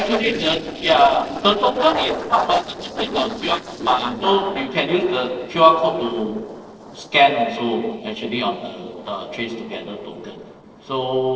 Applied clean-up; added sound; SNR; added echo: neural separator model SepFormer DNS4.